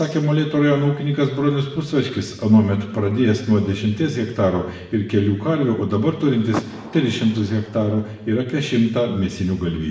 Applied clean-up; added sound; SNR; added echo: none; Door / Car; 15 dB; reverberation time 0.9 s.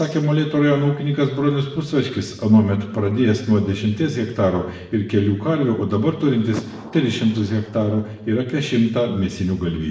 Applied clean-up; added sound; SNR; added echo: neural separator model SepFormer DNS4.